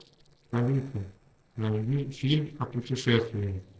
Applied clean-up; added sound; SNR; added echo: neural separator model SepFormer DNS4.